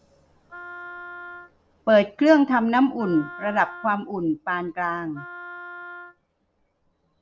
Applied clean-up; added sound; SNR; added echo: none; Wind instrument, woodwind instrument; 17 dB; none.